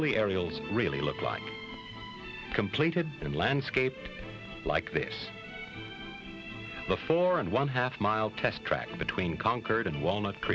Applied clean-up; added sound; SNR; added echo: none; none; none; none.